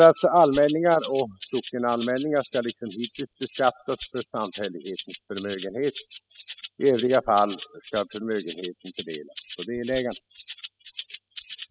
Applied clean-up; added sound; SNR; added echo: classical method spectral subtraction.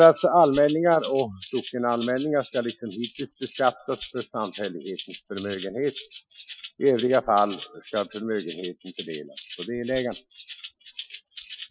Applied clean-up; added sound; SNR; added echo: classical method Wiener filter.